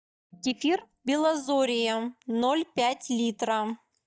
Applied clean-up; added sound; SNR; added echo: neural mask model DeepFilterNet 3.